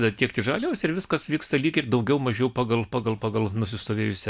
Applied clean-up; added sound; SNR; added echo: none; none; none; none.